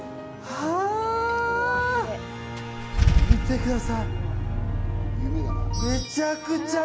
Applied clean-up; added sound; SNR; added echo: none; Idling / Engine starting / Car; -1 dB; none.